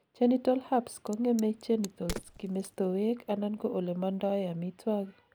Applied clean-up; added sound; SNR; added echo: none; Crack; 18 dB; none.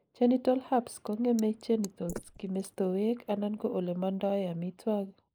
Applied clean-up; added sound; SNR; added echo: neural mask model Resemble Enhance denoiser.